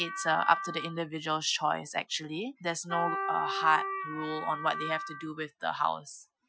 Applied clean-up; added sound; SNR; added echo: classical method Wiener filter.